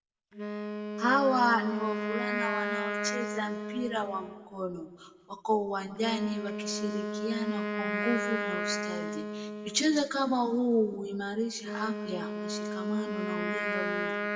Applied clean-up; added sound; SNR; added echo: none; Wind instrument, woodwind instrument; 3 dB; reverberation time 1.1 s.